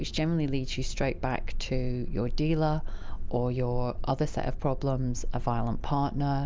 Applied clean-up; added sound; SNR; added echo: none; none; none; none.